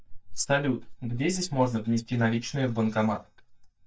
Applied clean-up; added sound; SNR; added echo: neural mask model DeepFilterNet 3.